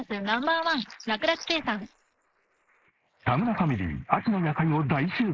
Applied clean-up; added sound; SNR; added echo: neural mask model Resemble Enhance denoiser.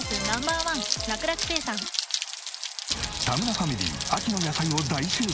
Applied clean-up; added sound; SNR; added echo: none; Rain; 2 dB; none.